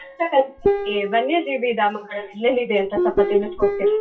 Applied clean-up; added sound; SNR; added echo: classical method WPE with log-MMSE.